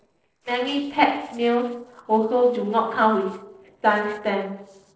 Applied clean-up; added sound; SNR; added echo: neural separator model SepFormer DNS4.